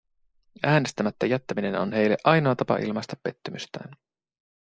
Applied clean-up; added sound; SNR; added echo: neural mask model Resemble Enhance denoiser.